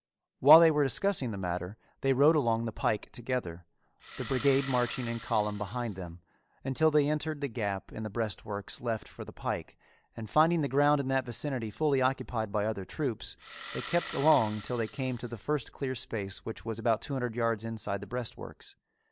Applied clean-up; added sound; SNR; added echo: none; Engine starting; 12 dB; none.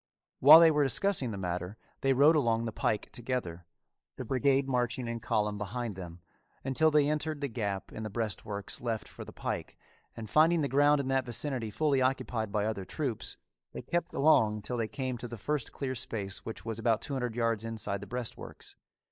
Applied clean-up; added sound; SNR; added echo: neural mask model Resemble Enhance denoiser.